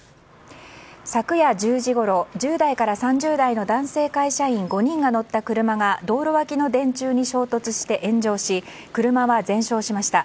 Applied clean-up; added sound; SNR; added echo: none; none; none; none.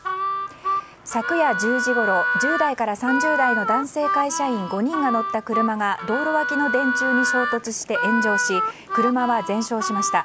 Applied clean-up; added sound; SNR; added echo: none; Harmonica; 1 dB; none.